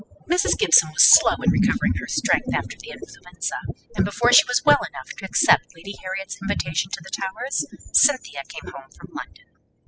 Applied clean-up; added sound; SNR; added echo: classical method spectral subtraction.